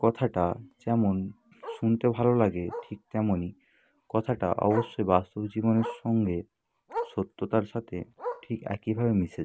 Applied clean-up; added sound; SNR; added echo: none; Bark; 15 dB; none.